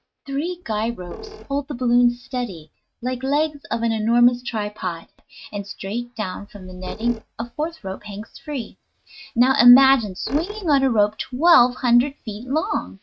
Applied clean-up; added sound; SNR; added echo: neural mask model RNNoise.